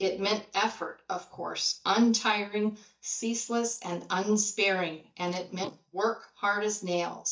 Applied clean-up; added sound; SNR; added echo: neural mask model DeepFilterNet 3.